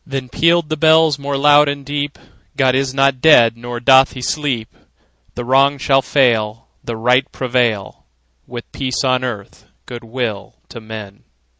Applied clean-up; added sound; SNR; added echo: none; none; none; none.